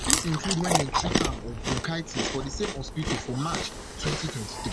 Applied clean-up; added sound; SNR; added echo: none; Chewing, mastication; -2 dB; none.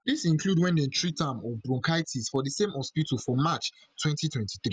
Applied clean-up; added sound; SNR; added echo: none; none; none; none.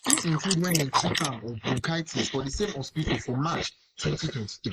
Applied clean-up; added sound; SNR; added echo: neural mask model Resemble Enhance denoiser.